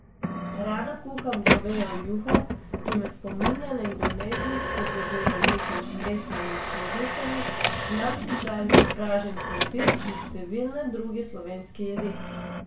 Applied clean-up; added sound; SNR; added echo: none; Printer; -4 dB; reverberation time 0.3 s.